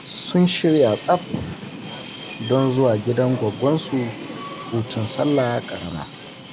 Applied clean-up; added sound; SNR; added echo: none; Subway, metro, underground; 11 dB; none.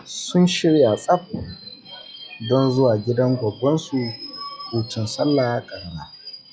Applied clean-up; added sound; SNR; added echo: classical method log-MMSE.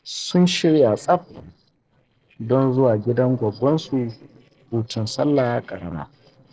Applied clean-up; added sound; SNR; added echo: neural separator model SepFormer DNS4.